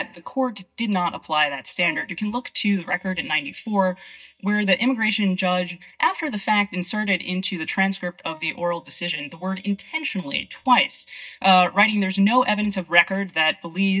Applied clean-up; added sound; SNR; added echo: neural mask model DeepFilterNet 3.